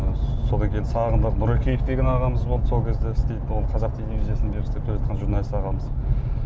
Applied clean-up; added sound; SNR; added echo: none; none; none; none.